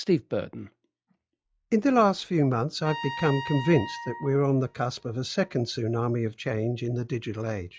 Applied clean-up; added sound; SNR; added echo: classical method log-MMSE.